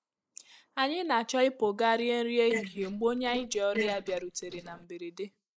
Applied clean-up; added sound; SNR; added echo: neural mask model Resemble Enhance denoiser.